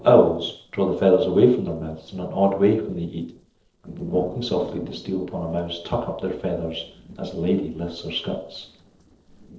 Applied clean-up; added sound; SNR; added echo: neural separator model SepFormer DNS4.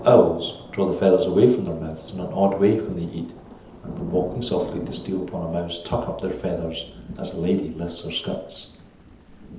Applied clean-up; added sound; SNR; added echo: none; Thunder / Rain; 16 dB; reverberation time 0.8 s.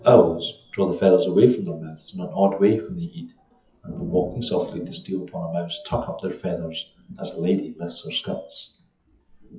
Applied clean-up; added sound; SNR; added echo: classical method WPE with log-MMSE.